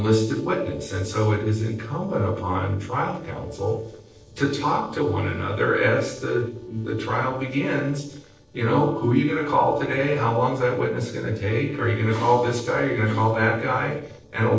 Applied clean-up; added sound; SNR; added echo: neural separator model SepFormer DNS4.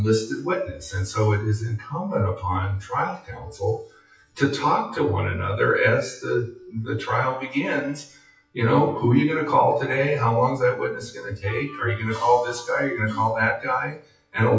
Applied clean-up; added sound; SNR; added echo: classical method WPE with log-MMSE.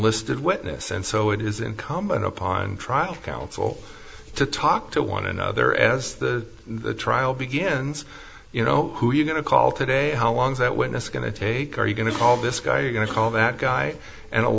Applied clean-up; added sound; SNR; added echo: none; none; none; none.